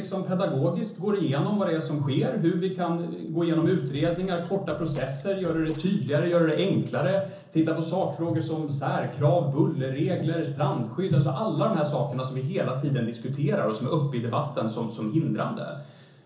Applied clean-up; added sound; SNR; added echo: neural separator model SepFormer DNS4.